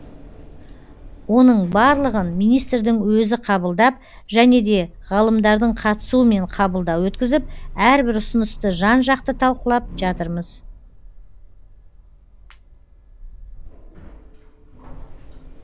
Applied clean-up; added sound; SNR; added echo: none; Sliding door; 15 dB; none.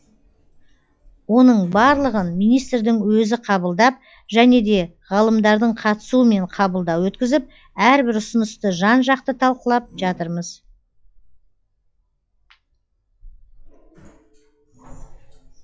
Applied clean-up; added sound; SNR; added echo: classical method log-MMSE.